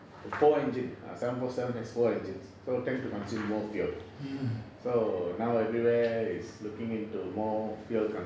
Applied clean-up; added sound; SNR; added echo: none; none; none; none.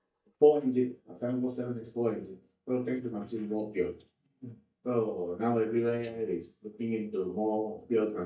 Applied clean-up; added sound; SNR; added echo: neural mask model DeepFilterNet 3.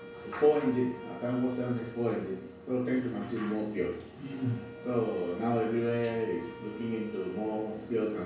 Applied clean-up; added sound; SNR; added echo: none; Wind instrument, woodwind instrument; 16 dB; reverberation time 0.2 s.